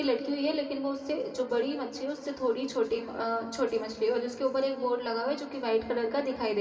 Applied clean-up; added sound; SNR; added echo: none; Chink, clink; 20 dB; reverberation time 1.8 s.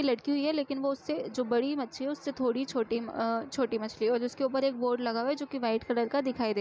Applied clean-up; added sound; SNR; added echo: none; none; none; none.